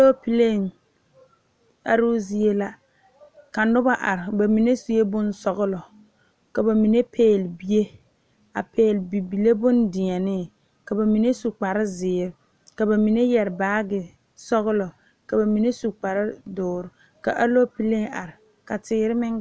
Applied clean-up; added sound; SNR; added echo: none; none; none; none.